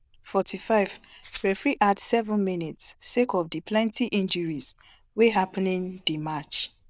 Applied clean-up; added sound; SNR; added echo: neural diffusion model UNIVERSE++.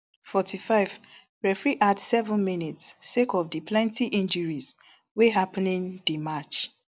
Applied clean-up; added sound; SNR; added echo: none; none; none; none.